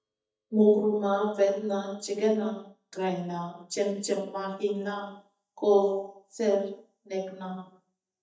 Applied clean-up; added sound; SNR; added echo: neural mask model DeepFilterNet 3.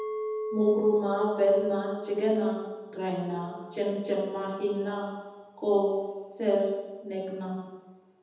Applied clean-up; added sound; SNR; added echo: none; Chink, clink; 11 dB; reverberation time 1.0 s.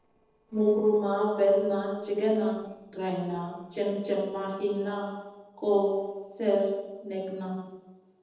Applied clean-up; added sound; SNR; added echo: neural separator model SepFormer DNS4.